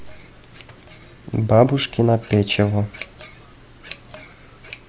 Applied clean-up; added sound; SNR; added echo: none; Scissors; 15 dB; none.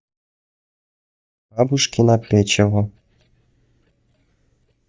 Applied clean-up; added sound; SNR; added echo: neural mask model DeepFilterNet 3.